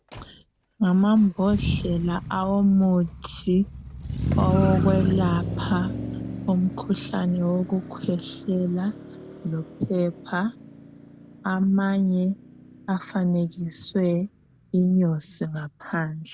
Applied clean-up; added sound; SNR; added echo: none; Motor vehicle (road); 7 dB; none.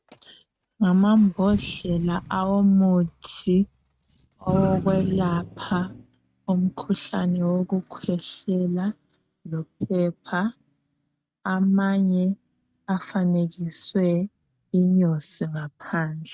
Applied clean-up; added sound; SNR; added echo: neural mask model RNNoise.